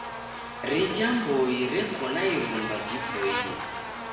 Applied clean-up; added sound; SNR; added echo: none; Buzz; 6 dB; reverberation time 1.2 s.